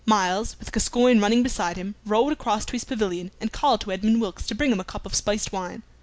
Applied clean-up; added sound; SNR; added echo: none; none; none; none.